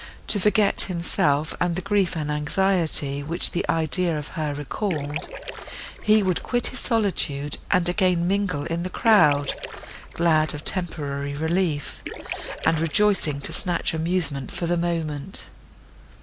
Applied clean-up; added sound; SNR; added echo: none; Splash, splatter; 14 dB; none.